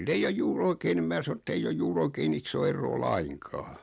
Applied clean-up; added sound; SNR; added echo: none; none; none; none.